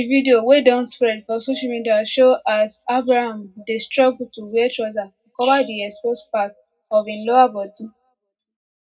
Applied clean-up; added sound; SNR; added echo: none; none; none; reverberation time 0.3 s.